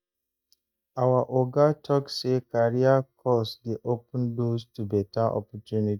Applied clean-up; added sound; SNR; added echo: neural mask model DeepFilterNet 3.